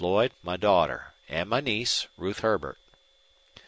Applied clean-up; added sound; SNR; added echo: none; none; none; none.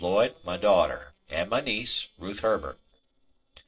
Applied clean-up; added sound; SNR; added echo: neural separator model SepFormer DNS4.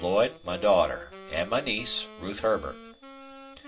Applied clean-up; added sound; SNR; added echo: none; Wind instrument, woodwind instrument; 17 dB; reverberation time 0.2 s.